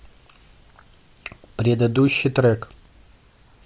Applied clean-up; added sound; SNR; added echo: none; none; none; none.